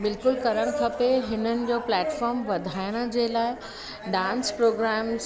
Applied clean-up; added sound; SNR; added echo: none; none; none; none.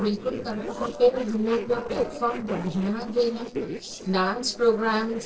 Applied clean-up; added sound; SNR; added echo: neural separator model SepFormer DNS4.